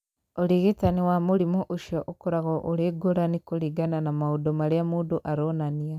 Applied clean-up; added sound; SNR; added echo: none; none; none; none.